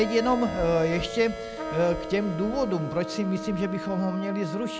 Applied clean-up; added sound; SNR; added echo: none; Trumpet; 10 dB; none.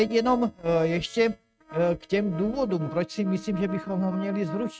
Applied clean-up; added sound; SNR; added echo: neural mask model RNNoise.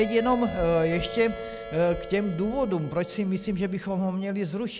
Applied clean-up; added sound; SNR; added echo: none; none; none; none.